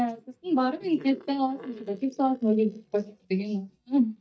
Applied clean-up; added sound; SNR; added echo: neural mask model DeepFilterNet 3.